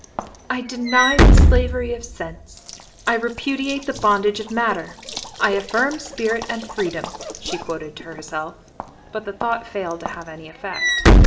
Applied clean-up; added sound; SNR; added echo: none; Walk, footsteps / Slam; -4 dB; reverberation time 0.7 s.